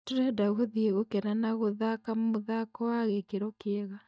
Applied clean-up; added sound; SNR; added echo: neural mask model DeepFilterNet 3.